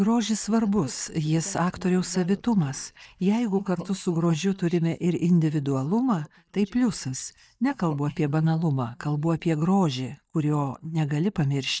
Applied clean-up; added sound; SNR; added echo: neural mask model DeepFilterNet 3.